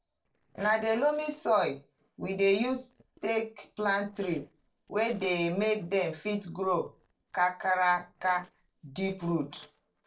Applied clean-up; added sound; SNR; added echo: neural separator model SepFormer DNS4.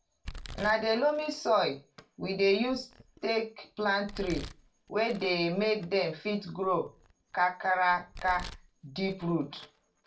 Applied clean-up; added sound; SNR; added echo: none; Domestic sounds, home sounds; 18 dB; reverberation time 0.2 s.